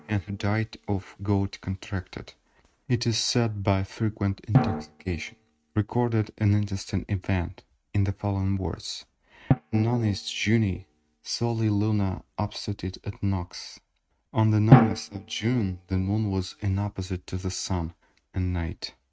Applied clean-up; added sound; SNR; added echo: neural mask model RNNoise.